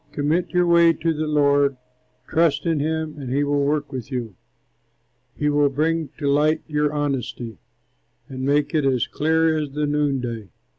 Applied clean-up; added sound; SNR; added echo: none; none; none; none.